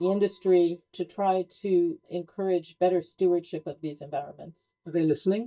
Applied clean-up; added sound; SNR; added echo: neural mask model DeepFilterNet 3.